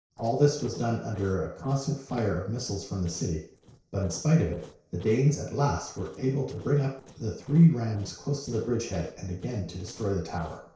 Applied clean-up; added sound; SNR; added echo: neural separator model SepFormer DNS4.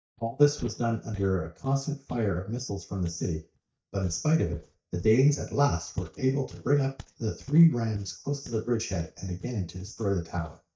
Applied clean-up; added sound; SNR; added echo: neural mask model DeepFilterNet 3.